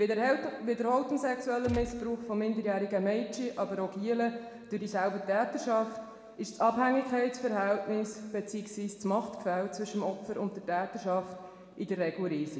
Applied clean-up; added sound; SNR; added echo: none; Gunshot, gunfire; 8 dB; reverberation time 1.5 s.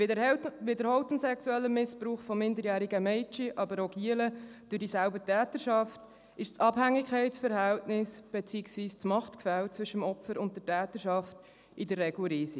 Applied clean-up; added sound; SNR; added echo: none; none; none; none.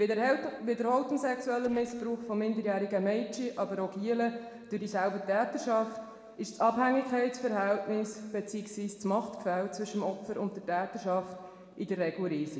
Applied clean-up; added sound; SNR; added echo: neural separator model SepFormer DNS4.